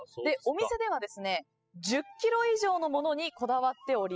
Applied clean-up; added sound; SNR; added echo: classical method spectral subtraction.